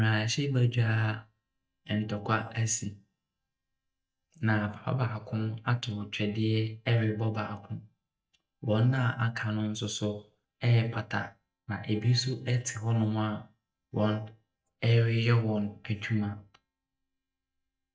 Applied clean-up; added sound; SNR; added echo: neural mask model DeepFilterNet 3.